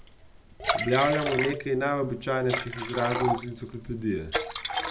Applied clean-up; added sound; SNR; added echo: none; Liquid; 2 dB; none.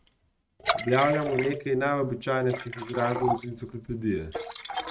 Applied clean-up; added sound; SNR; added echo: neural mask model RNNoise.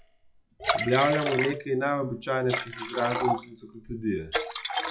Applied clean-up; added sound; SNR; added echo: classical method log-MMSE.